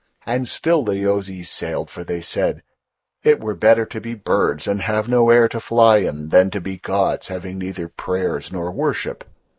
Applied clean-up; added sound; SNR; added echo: neural mask model Resemble Enhance denoiser.